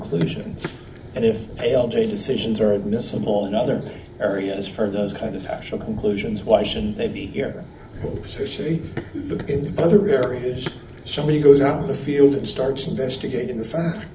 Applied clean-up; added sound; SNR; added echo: none; Run; 14 dB; reverberation time 0.4 s.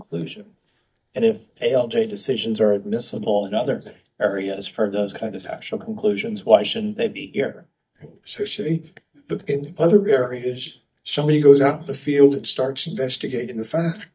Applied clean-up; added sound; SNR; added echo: neural mask model DeepFilterNet 3.